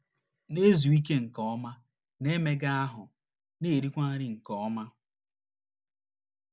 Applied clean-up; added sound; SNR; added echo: none; none; none; none.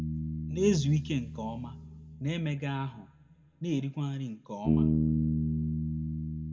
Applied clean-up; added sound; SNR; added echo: none; Bass guitar; -1 dB; reverberation time 1.4 s.